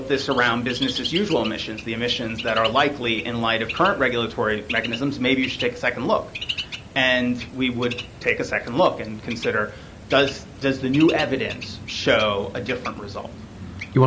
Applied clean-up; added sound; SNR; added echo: none; Bird; 12 dB; none.